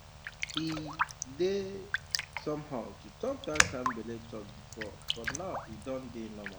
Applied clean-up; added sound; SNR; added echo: none; Raindrop; -1 dB; none.